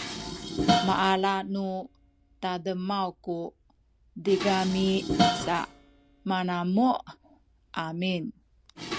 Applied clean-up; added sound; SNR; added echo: none; Dishes, pots, and pans; 4 dB; none.